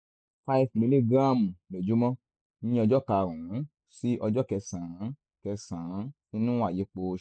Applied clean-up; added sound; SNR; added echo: neural mask model Resemble Enhance denoiser.